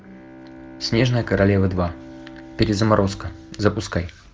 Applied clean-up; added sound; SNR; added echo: none; Bowed string instrument; 19 dB; none.